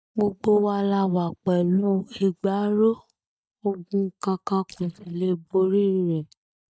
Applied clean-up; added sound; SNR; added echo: neural mask model DeepFilterNet 3.